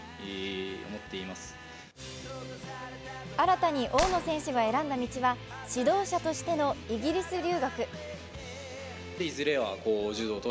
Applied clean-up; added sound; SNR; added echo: none; Clapping; 6 dB; none.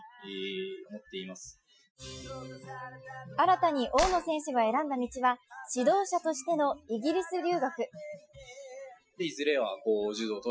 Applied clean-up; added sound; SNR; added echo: classical method Wiener filter.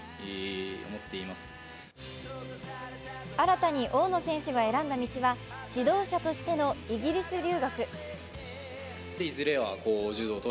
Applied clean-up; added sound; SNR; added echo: none; none; none; none.